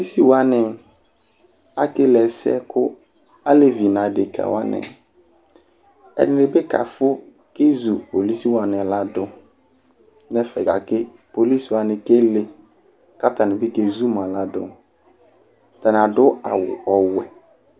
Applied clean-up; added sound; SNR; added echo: none; none; none; none.